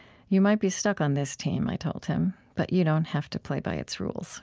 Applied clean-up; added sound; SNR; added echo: none; none; none; none.